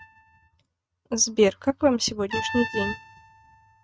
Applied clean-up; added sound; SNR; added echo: neural mask model RNNoise.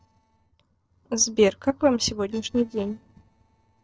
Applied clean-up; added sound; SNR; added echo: neural separator model SepFormer DNS4.